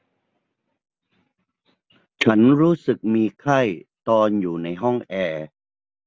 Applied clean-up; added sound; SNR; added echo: none; none; none; none.